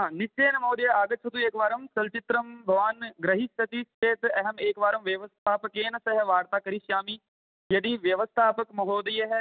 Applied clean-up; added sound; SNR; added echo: none; none; none; none.